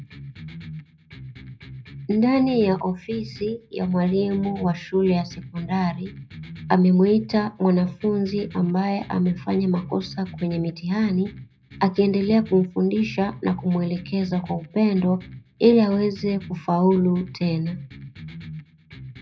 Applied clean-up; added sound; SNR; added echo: none; Electric guitar; 16 dB; reverberation time 0.4 s.